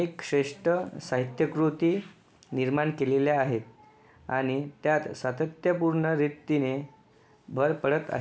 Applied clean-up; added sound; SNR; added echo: none; none; none; none.